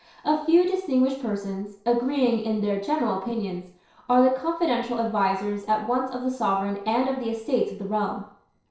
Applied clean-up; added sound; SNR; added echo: neural separator model SepFormer DNS4.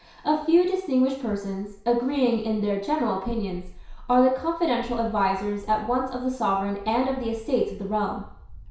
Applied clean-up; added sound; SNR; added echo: none; Wind / Bird; 20 dB; reverberation time 0.6 s.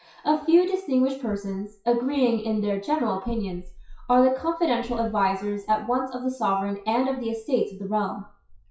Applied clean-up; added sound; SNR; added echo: classical method WPE with log-MMSE.